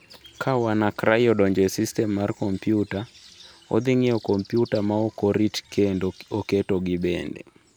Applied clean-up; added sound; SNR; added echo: none; none; none; none.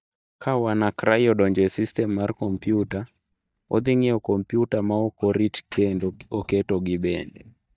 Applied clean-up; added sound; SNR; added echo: neural mask model DeepFilterNet 3.